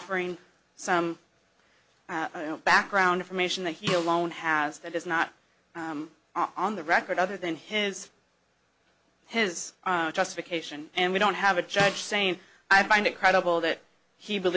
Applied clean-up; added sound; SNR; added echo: none; Snare drum; 11 dB; none.